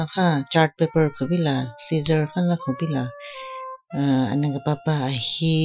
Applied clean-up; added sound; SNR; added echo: classical method Wiener filter.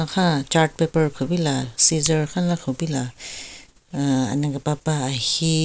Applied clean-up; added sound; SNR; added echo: none; none; none; none.